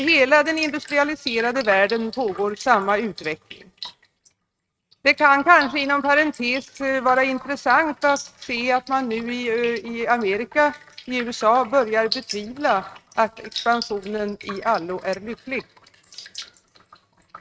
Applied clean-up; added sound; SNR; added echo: neural mask model RNNoise.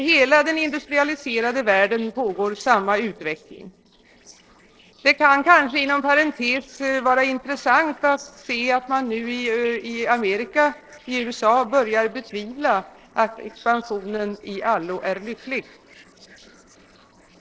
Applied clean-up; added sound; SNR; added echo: neural separator model SepFormer DNS4.